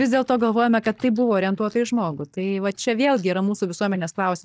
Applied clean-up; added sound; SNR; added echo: neural mask model DeepFilterNet 3.